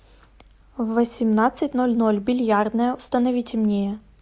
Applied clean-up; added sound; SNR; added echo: none; none; none; none.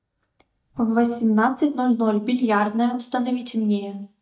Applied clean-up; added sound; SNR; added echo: neural mask model DeepFilterNet 3.